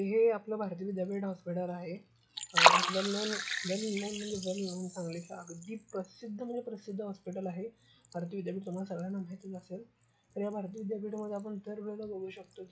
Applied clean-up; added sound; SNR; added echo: classical method log-MMSE.